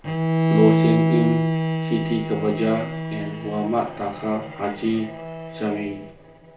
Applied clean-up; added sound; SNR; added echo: none; Bowed string instrument; 0 dB; reverberation time 0.4 s.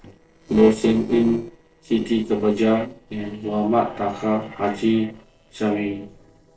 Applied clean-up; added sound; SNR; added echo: neural separator model SepFormer DNS4.